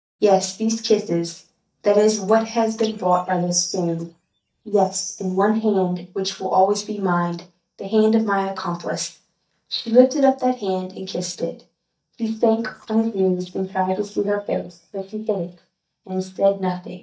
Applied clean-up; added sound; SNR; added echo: neural mask model DeepFilterNet 3.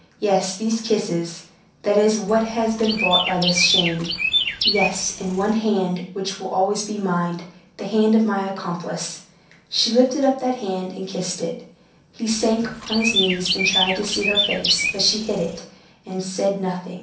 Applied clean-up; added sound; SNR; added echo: none; Chirp, tweet; 1 dB; reverberation time 0.6 s.